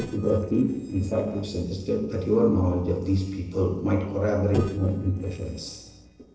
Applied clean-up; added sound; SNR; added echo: neural separator model SepFormer DNS4.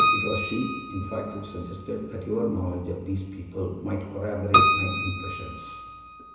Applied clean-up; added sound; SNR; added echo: none; Keyboard (musical); -4 dB; reverberation time 1.0 s.